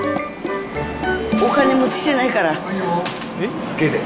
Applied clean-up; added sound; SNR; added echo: none; none; none; none.